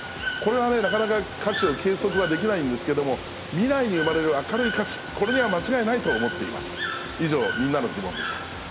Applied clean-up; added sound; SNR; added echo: none; Water / Bird; 7 dB; none.